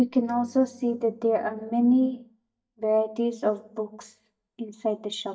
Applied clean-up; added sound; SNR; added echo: neural mask model DeepFilterNet 3.